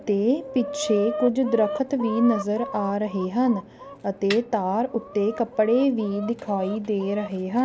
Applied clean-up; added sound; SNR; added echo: none; Chicken, rooster + Snare drum; 11 dB; none.